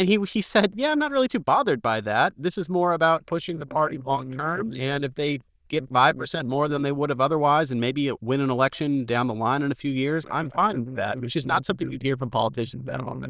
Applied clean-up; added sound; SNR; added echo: neural diffusion model UNIVERSE++.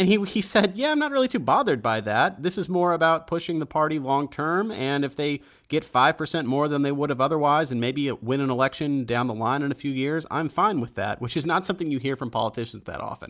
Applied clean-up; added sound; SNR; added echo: none; none; none; none.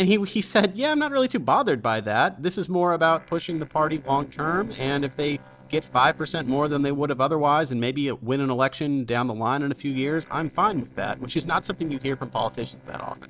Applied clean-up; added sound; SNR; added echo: neural separator model SepFormer DNS4.